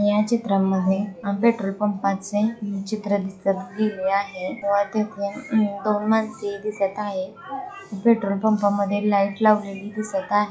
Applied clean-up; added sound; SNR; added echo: classical method log-MMSE.